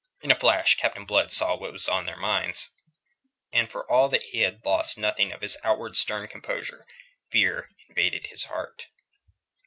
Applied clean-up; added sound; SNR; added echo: none; none; none; none.